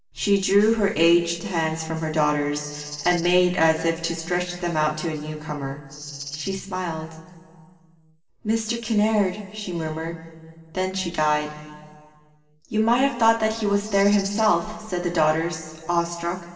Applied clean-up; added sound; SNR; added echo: neural separator model SepFormer DNS4.